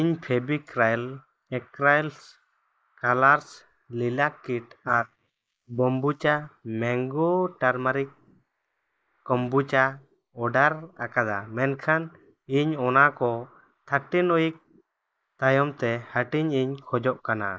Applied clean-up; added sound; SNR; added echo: neural mask model Resemble Enhance denoiser.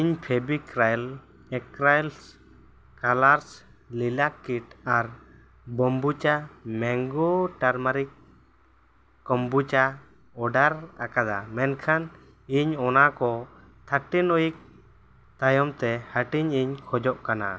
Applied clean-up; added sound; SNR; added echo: none; none; none; none.